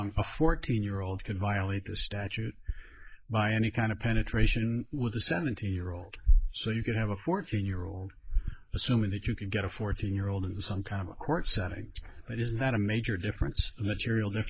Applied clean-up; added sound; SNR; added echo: neural mask model Resemble Enhance denoiser.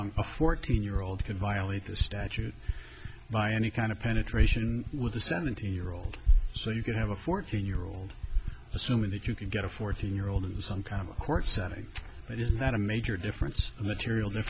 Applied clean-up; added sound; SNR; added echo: none; Typing; 7 dB; none.